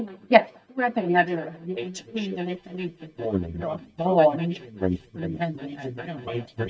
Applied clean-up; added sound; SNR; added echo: neural mask model DeepFilterNet 3.